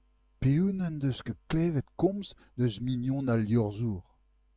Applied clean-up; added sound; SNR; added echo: none; none; none; none.